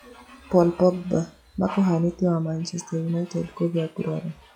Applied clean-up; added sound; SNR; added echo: classical method log-MMSE.